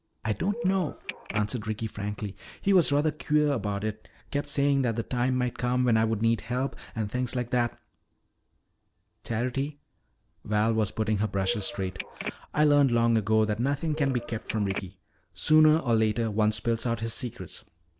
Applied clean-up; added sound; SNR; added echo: none; Telephone; 11 dB; none.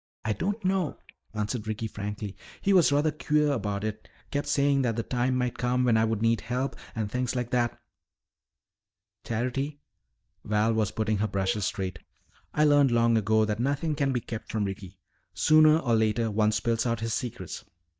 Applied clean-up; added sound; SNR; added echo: neural mask model DeepFilterNet 3.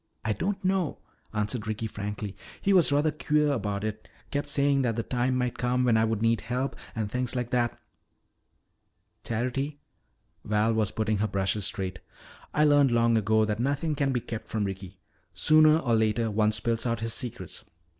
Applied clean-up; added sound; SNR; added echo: none; none; none; none.